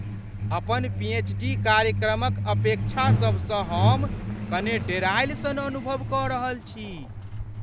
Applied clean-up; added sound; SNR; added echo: none; Truck; 0 dB; none.